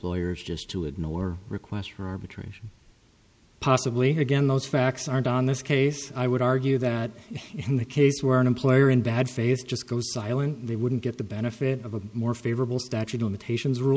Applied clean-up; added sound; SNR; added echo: none; none; none; none.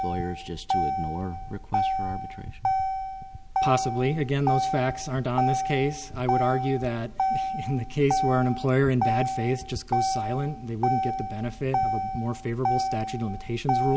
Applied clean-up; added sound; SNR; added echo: none; Motor vehicle (road); 1 dB; none.